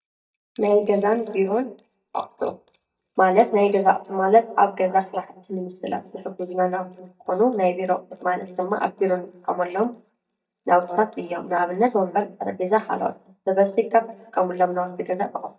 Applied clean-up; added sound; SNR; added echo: neural mask model DeepFilterNet 3.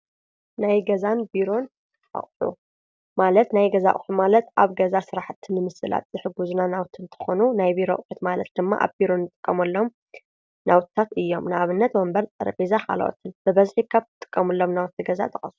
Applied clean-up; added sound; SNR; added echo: none; none; none; none.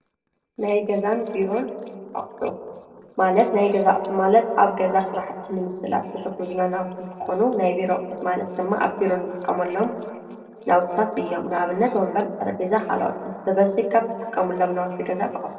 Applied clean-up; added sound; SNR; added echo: neural separator model SepFormer DNS4.